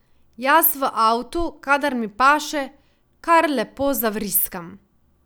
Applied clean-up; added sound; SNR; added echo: none; none; none; none.